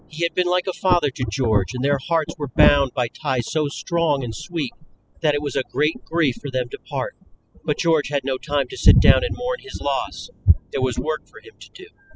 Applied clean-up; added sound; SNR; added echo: classical method spectral subtraction.